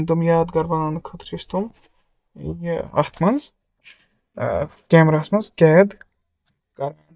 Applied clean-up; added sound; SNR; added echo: neural mask model DeepFilterNet 3.